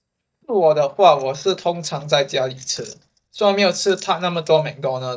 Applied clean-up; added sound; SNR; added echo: neural mask model DeepFilterNet 3.